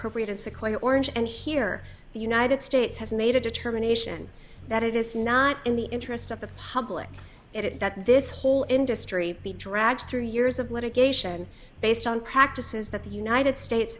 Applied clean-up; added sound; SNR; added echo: none; Bass guitar; 18 dB; none.